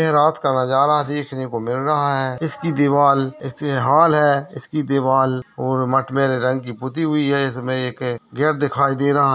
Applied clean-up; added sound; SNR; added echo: none; none; none; none.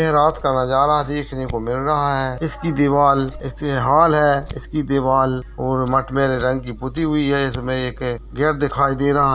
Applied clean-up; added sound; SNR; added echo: none; Scissors; 16 dB; none.